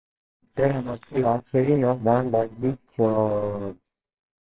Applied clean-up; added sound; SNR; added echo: neural separator model SepFormer WHAMR!.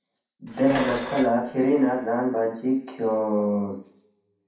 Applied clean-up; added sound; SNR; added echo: none; Dishes, pots, and pans; 12 dB; reverberation time 0.6 s.